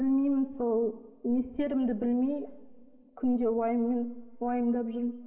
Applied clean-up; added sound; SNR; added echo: none; none; none; reverberation time 2.4 s.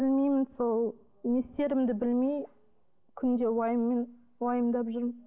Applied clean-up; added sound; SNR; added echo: none; none; none; none.